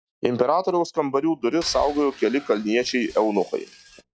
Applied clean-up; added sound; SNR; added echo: classical method log-MMSE.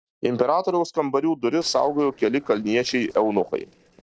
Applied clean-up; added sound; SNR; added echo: neural separator model SepFormer DNS4.